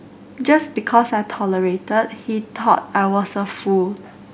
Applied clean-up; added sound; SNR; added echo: none; none; none; none.